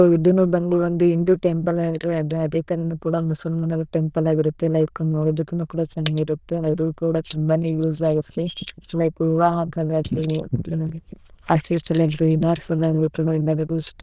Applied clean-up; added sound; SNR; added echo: neural diffusion model UNIVERSE++.